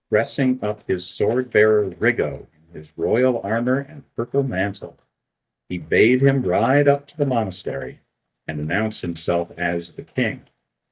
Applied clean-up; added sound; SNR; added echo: neural mask model DeepFilterNet 3.